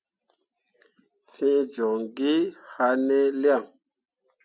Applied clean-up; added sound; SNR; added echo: none; none; none; none.